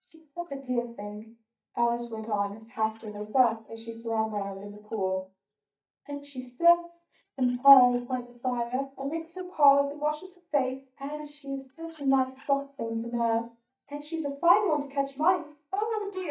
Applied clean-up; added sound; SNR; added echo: neural mask model DeepFilterNet 3.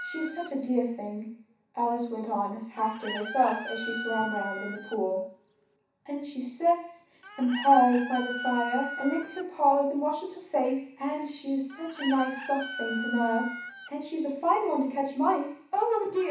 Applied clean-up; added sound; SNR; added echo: none; Chicken, rooster; 12 dB; reverberation time 0.7 s.